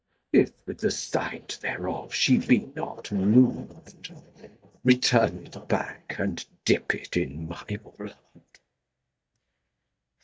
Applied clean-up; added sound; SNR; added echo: neural mask model DeepFilterNet 3.